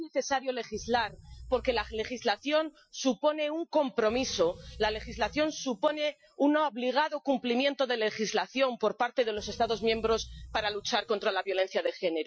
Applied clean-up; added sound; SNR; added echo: classical method Wiener filter.